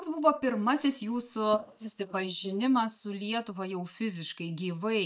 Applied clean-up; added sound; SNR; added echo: neural mask model DeepFilterNet 3.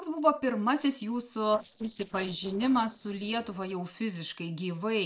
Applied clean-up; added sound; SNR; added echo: neural separator model SepFormer DNS4.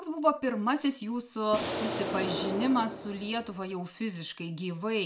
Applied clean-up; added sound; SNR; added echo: none; Explosion; 4 dB; reverberation time 0.3 s.